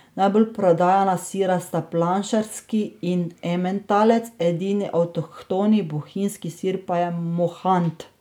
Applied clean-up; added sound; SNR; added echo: none; none; none; none.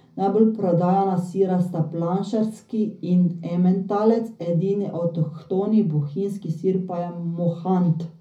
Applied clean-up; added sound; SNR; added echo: none; none; none; reverberation time 0.4 s.